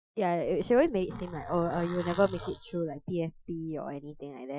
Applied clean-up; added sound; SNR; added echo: classical method Wiener filter.